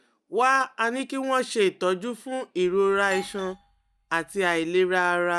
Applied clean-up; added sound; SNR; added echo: neural mask model DeepFilterNet 3.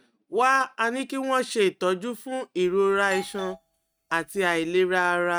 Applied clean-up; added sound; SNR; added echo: neural mask model RNNoise.